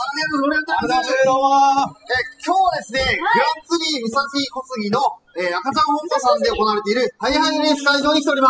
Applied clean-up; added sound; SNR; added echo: classical method spectral subtraction.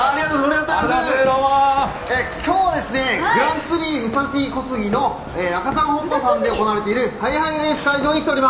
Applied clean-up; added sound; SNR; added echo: none; none; none; none.